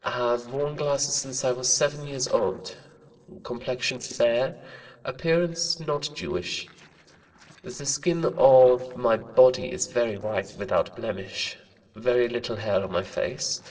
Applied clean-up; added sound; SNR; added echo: neural separator model SepFormer DNS4.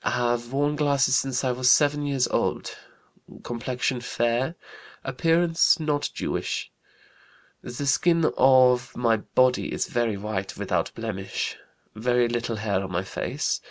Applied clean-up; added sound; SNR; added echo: none; none; none; none.